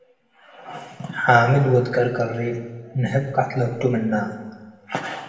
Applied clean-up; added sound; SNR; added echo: none; none; none; reverberation time 1.3 s.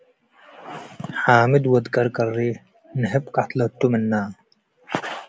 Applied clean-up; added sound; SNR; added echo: none; none; none; none.